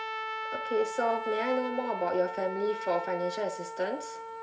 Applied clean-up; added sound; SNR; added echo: none; Trumpet; 5 dB; reverberation time 1.7 s.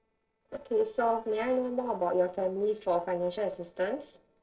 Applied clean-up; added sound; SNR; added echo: neural separator model SepFormer DNS4.